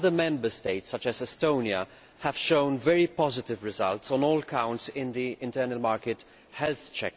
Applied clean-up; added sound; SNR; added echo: none; none; none; none.